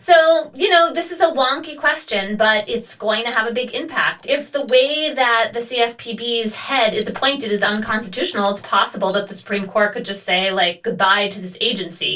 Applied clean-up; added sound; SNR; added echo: none; Alarm; 18 dB; reverberation time 0.2 s.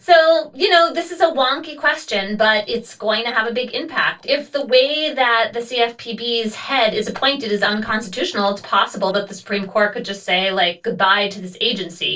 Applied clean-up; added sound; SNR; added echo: neural separator model SepFormer DNS4.